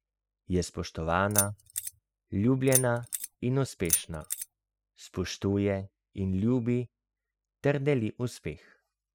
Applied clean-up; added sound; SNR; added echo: classical method spectral subtraction.